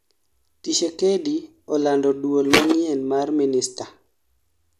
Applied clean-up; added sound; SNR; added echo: none; Thump, thud; -2 dB; none.